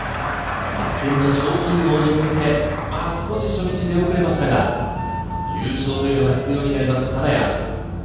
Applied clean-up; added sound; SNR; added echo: none; Wind instrument, woodwind instrument; 15 dB; reverberation time 1.2 s.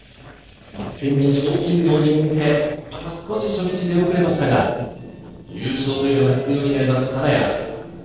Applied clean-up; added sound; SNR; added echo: neural separator model SepFormer DNS4.